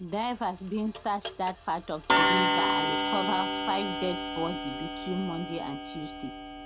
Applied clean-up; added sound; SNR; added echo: none; Clock; -2 dB; none.